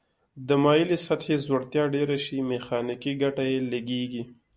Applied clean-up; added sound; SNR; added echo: none; none; none; none.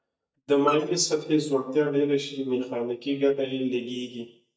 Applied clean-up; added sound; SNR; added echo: neural mask model DeepFilterNet 3.